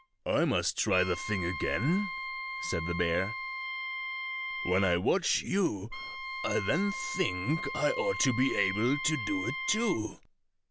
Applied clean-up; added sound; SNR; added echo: none; Wind instrument, woodwind instrument; 7 dB; none.